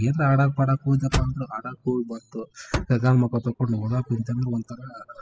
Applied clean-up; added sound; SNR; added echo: classical method spectral subtraction.